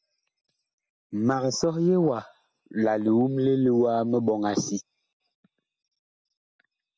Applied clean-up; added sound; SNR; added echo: none; none; none; none.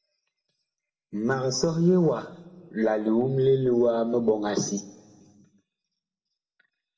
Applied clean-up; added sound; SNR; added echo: none; none; none; reverberation time 1.3 s.